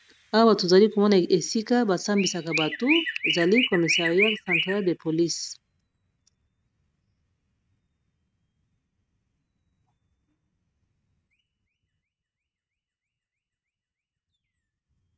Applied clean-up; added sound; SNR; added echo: neural mask model RNNoise.